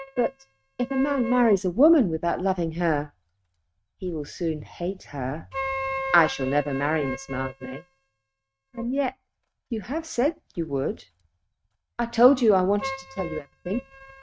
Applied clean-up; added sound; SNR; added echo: neural mask model RNNoise.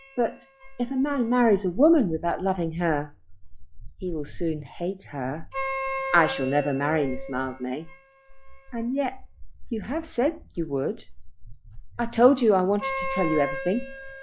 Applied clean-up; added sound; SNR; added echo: classical method log-MMSE.